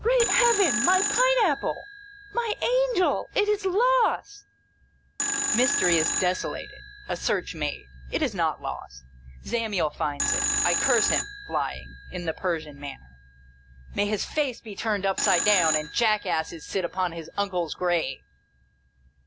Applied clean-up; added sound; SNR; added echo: none; Telephone; 5 dB; none.